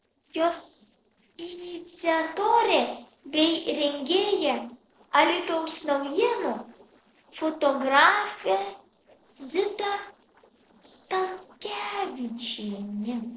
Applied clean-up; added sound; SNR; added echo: neural separator model SepFormer DNS4.